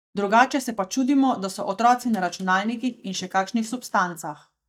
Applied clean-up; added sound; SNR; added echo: neural mask model DeepFilterNet 3.